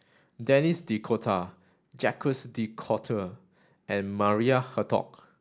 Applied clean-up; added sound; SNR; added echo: none; none; none; none.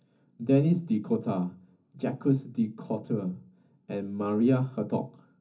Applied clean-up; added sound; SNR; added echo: none; none; none; reverberation time 0.3 s.